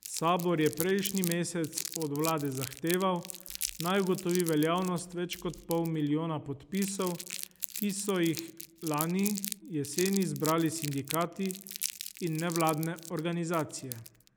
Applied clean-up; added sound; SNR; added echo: none; Crumpling, crinkling; 10 dB; none.